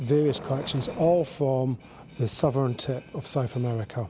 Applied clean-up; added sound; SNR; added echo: none; Boom; 15 dB; none.